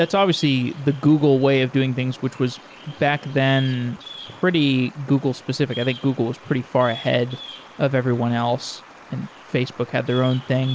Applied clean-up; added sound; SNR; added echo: none; Bird vocalization, bird call, bird song; 19 dB; none.